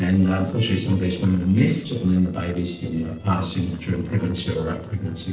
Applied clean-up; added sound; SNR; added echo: neural separator model SepFormer DNS4.